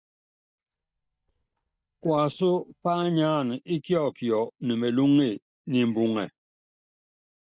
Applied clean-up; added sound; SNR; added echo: neural mask model DeepFilterNet 3.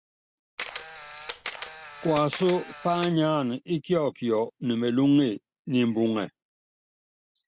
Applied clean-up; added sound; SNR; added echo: none; Camera; 12 dB; none.